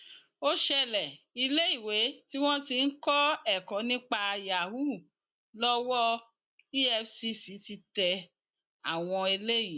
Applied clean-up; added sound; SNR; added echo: none; none; none; none.